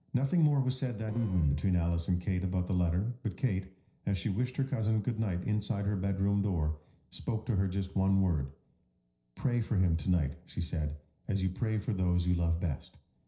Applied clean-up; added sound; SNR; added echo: neural separator model SepFormer DNS4.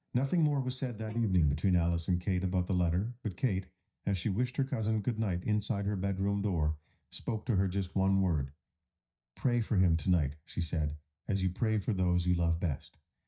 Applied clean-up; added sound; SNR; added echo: neural mask model DeepFilterNet 3.